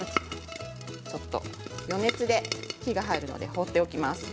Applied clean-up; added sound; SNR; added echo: none; none; none; none.